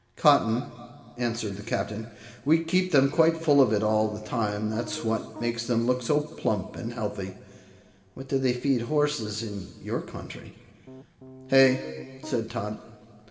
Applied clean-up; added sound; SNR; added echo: none; Piano; 15 dB; reverberation time 2.1 s.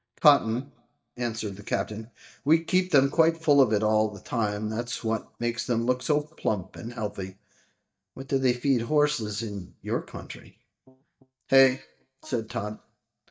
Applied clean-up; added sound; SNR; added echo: neural mask model DeepFilterNet 3.